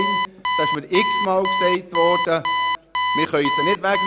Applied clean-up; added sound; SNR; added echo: none; Alarm; -1 dB; none.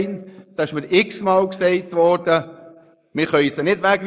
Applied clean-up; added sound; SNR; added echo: neural mask model Resemble Enhance denoiser.